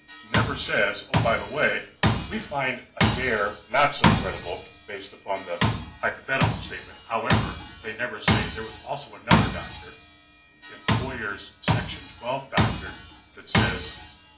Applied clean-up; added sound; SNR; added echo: none; Tools; -3 dB; reverberation time 0.4 s.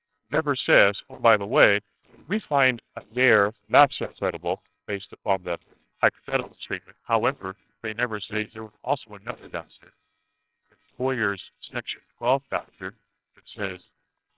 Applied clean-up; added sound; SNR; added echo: neural separator model SepFormer WHAMR!.